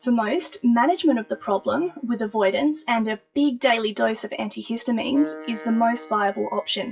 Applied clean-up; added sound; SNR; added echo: classical method WPE with log-MMSE.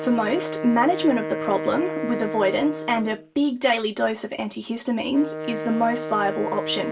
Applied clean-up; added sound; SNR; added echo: none; Wind instrument, woodwind instrument; 8 dB; reverberation time 0.2 s.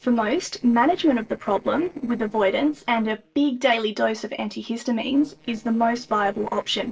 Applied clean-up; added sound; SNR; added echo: neural separator model SepFormer DNS4.